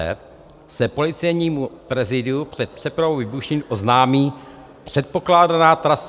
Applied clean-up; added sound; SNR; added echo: none; none; none; none.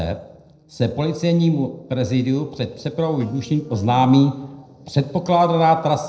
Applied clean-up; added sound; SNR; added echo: neural separator model SepFormer DNS4.